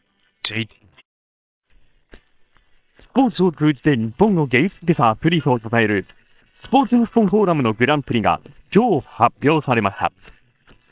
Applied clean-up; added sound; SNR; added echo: neural separator model SepFormer WHAM!.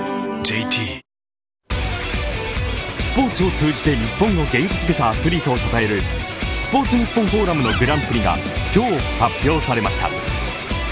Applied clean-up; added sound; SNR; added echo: none; Squeak; 10 dB; none.